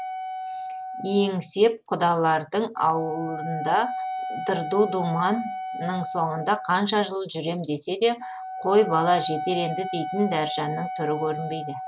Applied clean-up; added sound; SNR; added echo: none; Wind instrument, woodwind instrument; 8 dB; none.